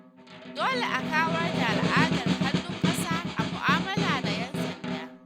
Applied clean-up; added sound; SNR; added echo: none; Snare drum; -2 dB; none.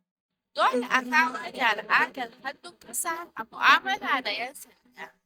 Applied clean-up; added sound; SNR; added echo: neural mask model DeepFilterNet 3.